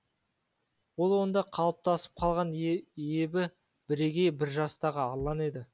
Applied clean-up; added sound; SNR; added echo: none; Bass drum; 15 dB; none.